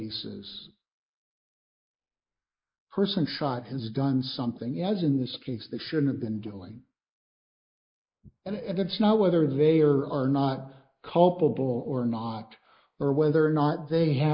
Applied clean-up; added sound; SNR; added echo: neural mask model Resemble Enhance denoiser.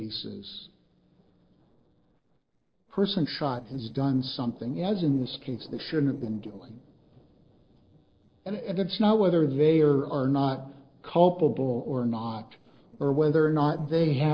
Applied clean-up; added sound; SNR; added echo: neural separator model SepFormer DNS4.